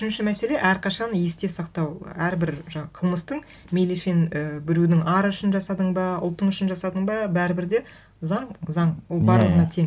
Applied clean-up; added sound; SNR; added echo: none; none; none; none.